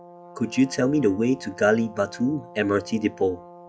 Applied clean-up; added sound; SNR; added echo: classical method log-MMSE.